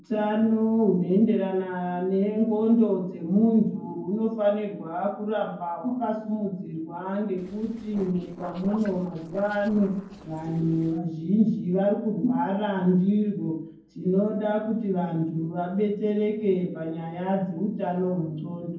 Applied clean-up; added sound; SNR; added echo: neural separator model SepFormer DNS4.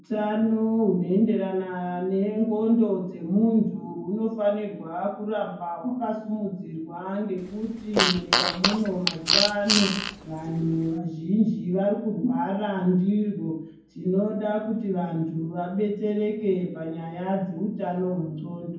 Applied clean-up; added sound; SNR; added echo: none; Fart; 1 dB; reverberation time 0.9 s.